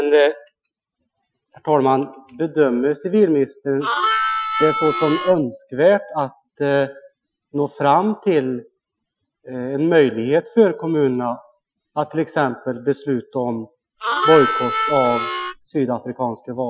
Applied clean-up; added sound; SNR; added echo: classical method Wiener filter.